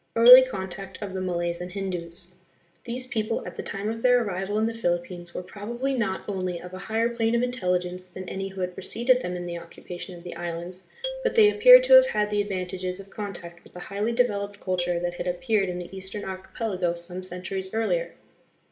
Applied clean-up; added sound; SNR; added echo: none; Marimba, xylophone; 15 dB; reverberation time 0.4 s.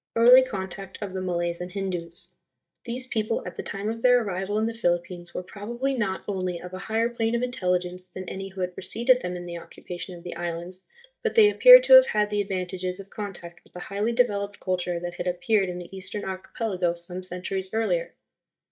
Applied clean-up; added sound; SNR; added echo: neural mask model DeepFilterNet 3.